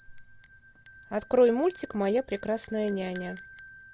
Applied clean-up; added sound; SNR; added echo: none; Bell; 6 dB; none.